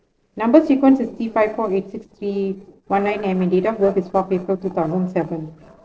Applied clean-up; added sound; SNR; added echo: neural separator model SepFormer DNS4.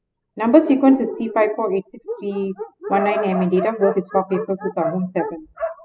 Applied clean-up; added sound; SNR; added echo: classical method spectral subtraction.